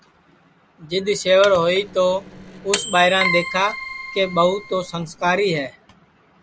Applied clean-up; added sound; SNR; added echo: none; Keyboard (musical) + Microwave oven; 9 dB; none.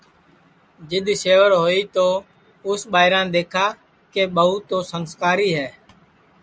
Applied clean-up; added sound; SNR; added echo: none; none; none; none.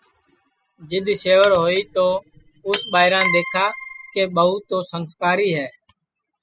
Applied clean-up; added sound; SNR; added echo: classical method spectral subtraction.